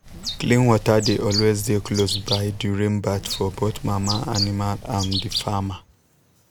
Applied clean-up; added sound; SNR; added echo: none; Bird; 8 dB; none.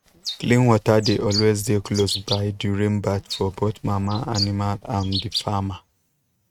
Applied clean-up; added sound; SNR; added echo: neural mask model RNNoise.